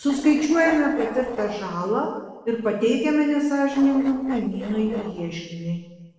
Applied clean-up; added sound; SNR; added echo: neural separator model SepFormer DNS4.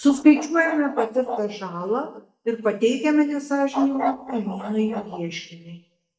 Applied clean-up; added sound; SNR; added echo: neural mask model DeepFilterNet 3.